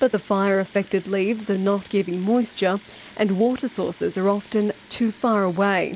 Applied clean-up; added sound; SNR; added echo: none; Sink (filling or washing) / Water tap, faucet; 19 dB; none.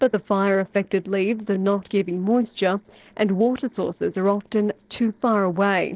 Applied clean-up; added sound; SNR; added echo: neural separator model SepFormer DNS4.